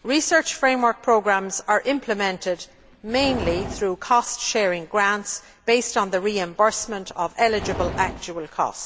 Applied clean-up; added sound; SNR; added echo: none; Livestock, farm animals, working animals; 15 dB; none.